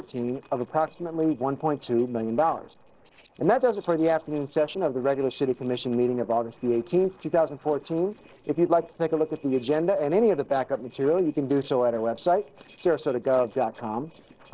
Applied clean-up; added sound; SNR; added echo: neural separator model SepFormer DNS4.